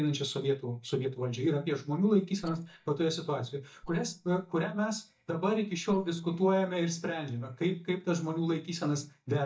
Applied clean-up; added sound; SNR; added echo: neural mask model DeepFilterNet 3.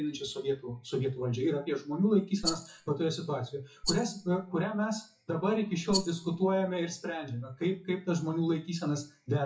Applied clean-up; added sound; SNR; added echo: classical method WPE with log-MMSE.